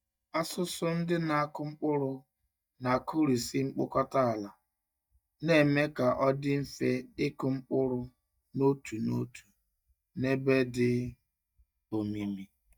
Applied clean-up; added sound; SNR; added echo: neural mask model DeepFilterNet 3.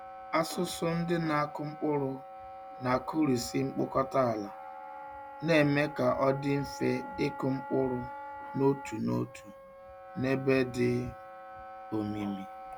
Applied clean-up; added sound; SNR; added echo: none; Wind instrument, woodwind instrument; 13 dB; none.